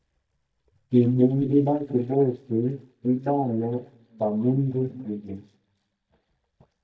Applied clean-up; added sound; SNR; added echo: neural mask model DeepFilterNet 3.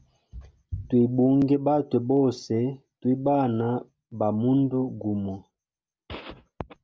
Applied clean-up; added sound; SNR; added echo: none; none; none; none.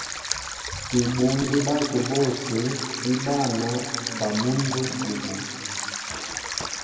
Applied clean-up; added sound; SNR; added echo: none; Stream; 5 dB; reverberation time 2.2 s.